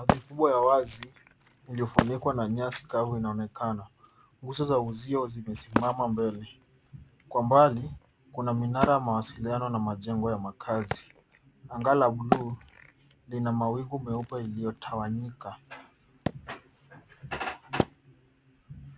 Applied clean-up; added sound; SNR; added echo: none; Wood; 7 dB; none.